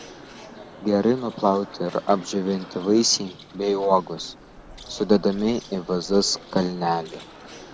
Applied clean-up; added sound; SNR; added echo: none; Bird; 19 dB; none.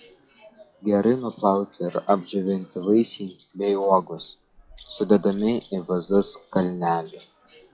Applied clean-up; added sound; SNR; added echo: classical method log-MMSE.